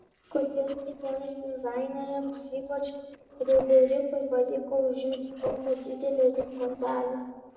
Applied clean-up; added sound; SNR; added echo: neural separator model SepFormer DNS4.